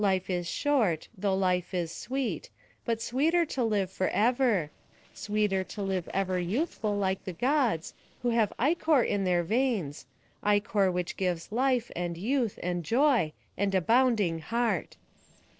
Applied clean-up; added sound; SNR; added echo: neural separator model SepFormer DNS4.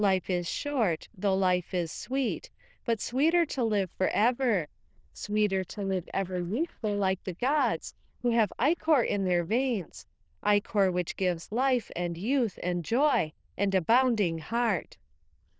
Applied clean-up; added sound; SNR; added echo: neural diffusion model UNIVERSE++.